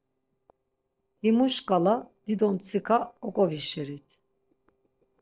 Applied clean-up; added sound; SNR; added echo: neural separator model SepFormer DNS4.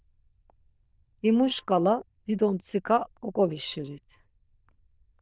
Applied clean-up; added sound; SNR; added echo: neural diffusion model UNIVERSE++.